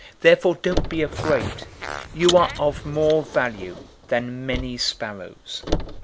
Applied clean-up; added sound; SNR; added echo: none; Fart + Car; 7 dB; none.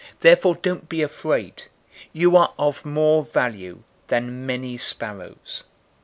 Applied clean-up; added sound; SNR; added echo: none; none; none; none.